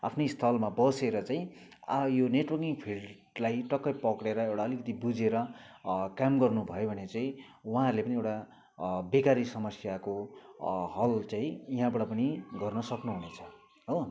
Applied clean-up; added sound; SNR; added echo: none; none; none; none.